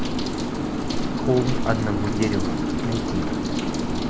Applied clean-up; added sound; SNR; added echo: none; Rain; -4 dB; none.